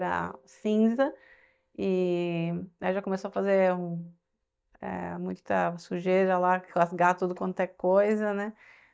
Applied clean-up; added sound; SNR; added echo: neural mask model DeepFilterNet 3.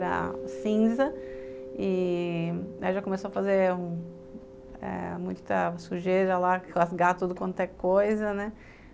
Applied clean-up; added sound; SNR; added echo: none; Mallet percussion; 15 dB; none.